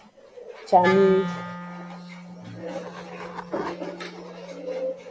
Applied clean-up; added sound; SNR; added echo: none; Wind instrument, woodwind instrument; 10 dB; none.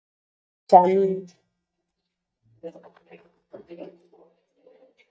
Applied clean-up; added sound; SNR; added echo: neural mask model DeepFilterNet 3.